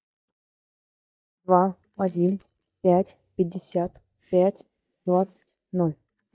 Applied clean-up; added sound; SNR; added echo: neural mask model DeepFilterNet 3.